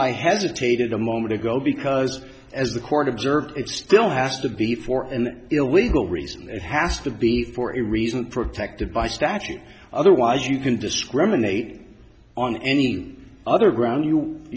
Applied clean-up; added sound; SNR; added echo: none; none; none; none.